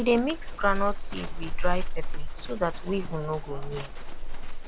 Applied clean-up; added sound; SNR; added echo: none; Livestock, farm animals, working animals; -3 dB; none.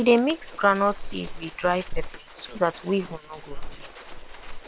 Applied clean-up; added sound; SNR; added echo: neural separator model SepFormer WHAM!.